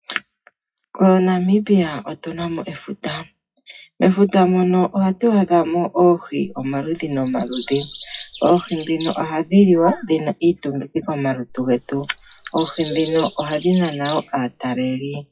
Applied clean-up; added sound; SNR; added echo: classical method WPE with log-MMSE.